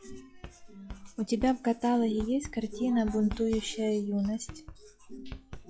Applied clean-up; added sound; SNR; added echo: classical method log-MMSE.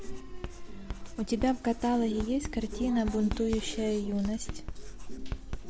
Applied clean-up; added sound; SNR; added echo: none; Writing + Chewing, mastication; 7 dB; none.